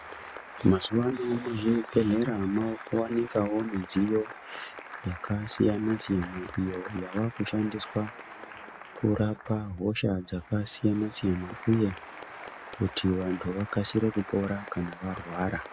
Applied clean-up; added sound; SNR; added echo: none; Applause; 15 dB; none.